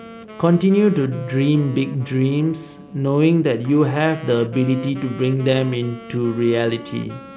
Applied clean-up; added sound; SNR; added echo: none; Wind instrument, woodwind instrument; 18 dB; none.